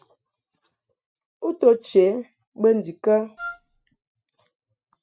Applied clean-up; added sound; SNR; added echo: neural mask model RNNoise.